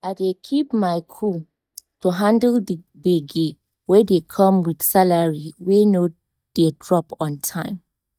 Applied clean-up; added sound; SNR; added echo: neural mask model DeepFilterNet 3.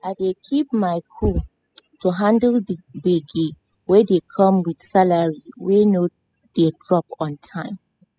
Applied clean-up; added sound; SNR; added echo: classical method spectral subtraction.